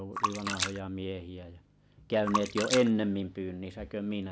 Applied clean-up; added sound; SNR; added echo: none; Splash, splatter; 6 dB; none.